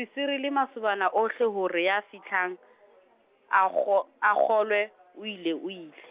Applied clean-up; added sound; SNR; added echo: none; none; none; none.